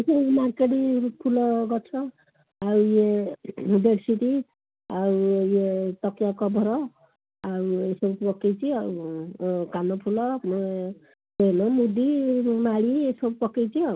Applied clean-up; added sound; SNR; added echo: none; none; none; none.